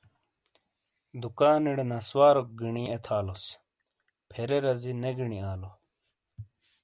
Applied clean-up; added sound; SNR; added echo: none; none; none; none.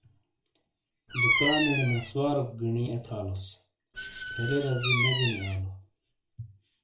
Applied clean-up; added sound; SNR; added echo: none; Bird vocalization, bird call, bird song; 2 dB; reverberation time 0.3 s.